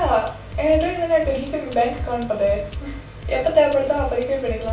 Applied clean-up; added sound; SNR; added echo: none; Drum kit; 12 dB; reverberation time 0.3 s.